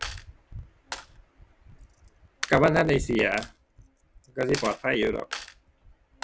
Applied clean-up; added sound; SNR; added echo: none; Coin (dropping); 14 dB; none.